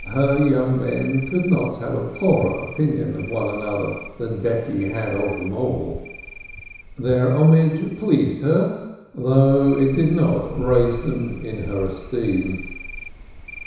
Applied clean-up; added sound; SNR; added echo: none; Cricket; 15 dB; reverberation time 1.0 s.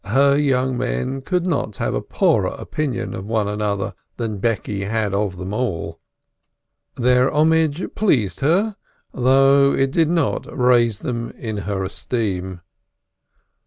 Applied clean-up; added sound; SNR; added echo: none; none; none; none.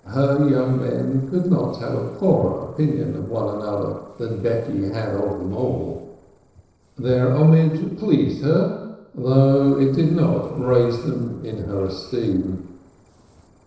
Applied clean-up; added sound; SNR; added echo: neural separator model SepFormer DNS4.